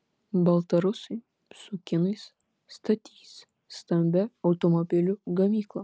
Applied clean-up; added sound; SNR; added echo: none; none; none; none.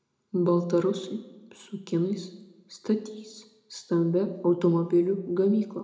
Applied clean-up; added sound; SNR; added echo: none; none; none; reverberation time 0.6 s.